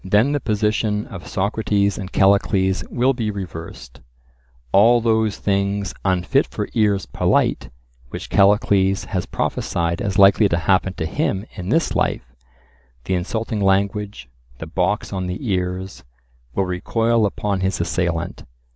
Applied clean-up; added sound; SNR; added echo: none; none; none; none.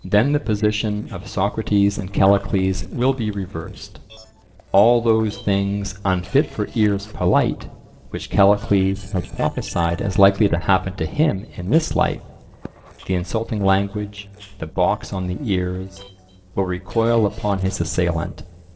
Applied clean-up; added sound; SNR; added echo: neural separator model SepFormer DNS4.